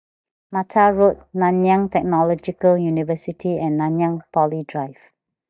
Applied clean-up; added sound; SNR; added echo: neural mask model DeepFilterNet 3.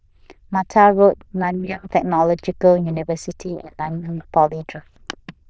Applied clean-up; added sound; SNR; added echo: neural diffusion model UNIVERSE++.